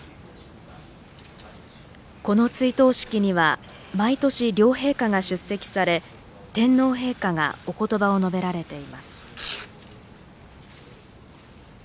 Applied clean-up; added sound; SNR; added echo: none; Domestic sounds, home sounds; 15 dB; none.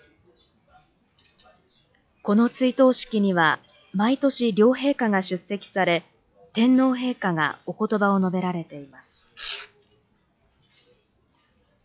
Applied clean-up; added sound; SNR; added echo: classical method log-MMSE.